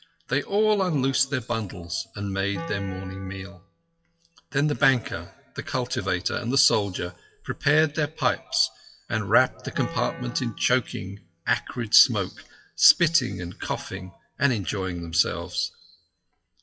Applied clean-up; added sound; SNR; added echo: classical method WPE with log-MMSE.